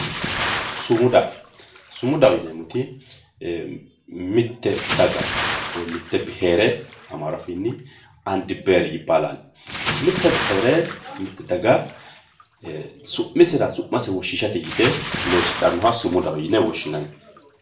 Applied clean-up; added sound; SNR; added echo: none; Bathtub (filling or washing) / Splash, splatter; 8 dB; reverberation time 0.4 s.